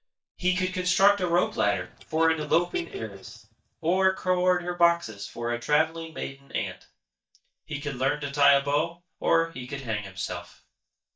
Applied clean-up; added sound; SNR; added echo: neural mask model DeepFilterNet 3.